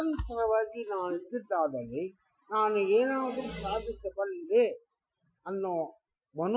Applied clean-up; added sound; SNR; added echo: classical method Wiener filter.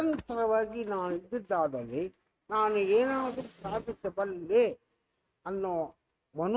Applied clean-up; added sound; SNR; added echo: neural mask model RNNoise.